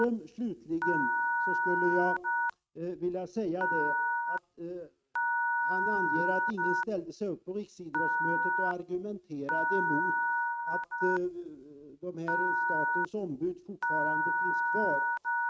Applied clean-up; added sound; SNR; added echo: neural mask model RNNoise.